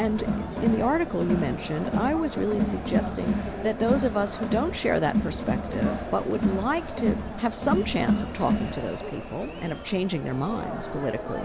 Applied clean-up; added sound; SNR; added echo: none; Crowd; 1 dB; none.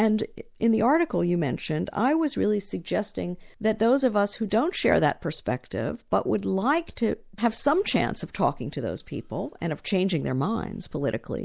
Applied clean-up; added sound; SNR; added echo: none; none; none; none.